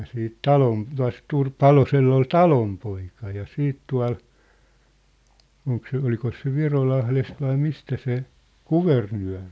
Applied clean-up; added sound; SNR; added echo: none; none; none; none.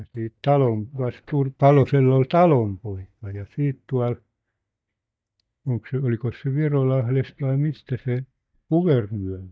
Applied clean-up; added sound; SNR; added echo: neural mask model DeepFilterNet 3.